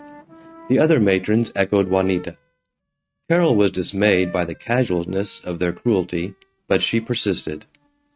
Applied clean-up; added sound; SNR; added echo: neural mask model RNNoise.